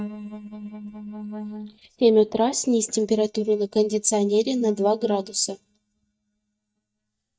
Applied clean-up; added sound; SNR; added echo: neural mask model DeepFilterNet 3.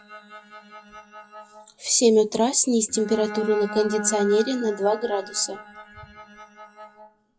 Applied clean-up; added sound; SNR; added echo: classical method WPE with log-MMSE.